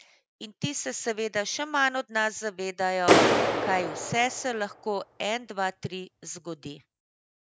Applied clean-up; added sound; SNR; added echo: none; Clapping; -3 dB; none.